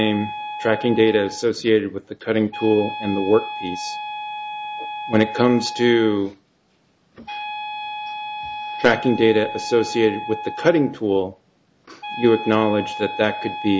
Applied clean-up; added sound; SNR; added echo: none; Wind instrument, woodwind instrument; 10 dB; none.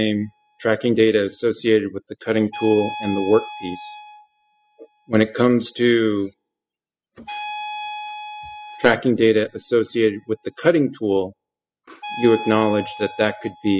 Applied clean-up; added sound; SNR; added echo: classical method spectral subtraction.